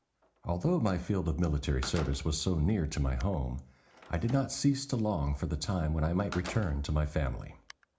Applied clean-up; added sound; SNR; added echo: none; Slam; 20 dB; reverberation time 0.4 s.